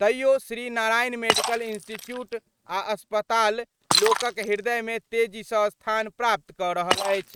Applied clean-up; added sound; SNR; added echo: neural mask model RNNoise.